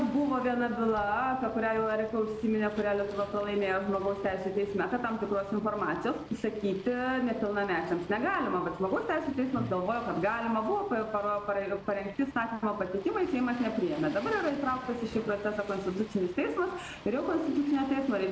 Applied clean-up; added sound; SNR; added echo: none; Waves, surf; 17 dB; none.